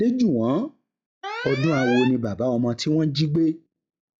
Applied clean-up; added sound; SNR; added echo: classical method log-MMSE.